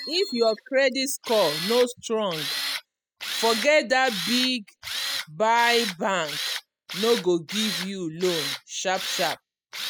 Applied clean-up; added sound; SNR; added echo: classical method spectral subtraction.